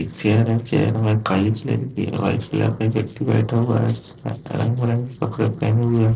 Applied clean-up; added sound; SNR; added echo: neural separator model SepFormer DNS4.